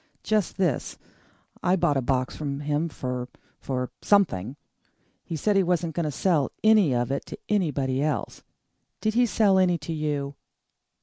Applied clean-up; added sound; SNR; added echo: none; none; none; none.